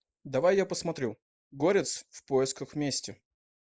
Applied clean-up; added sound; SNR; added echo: neural mask model Resemble Enhance denoiser.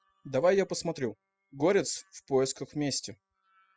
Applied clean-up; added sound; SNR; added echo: classical method spectral subtraction.